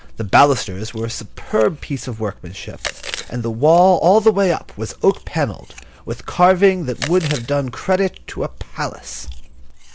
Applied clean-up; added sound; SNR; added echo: none; Chewing, mastication; 19 dB; none.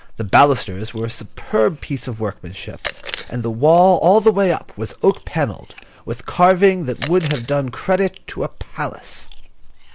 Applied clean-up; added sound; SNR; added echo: neural mask model Resemble Enhance denoiser.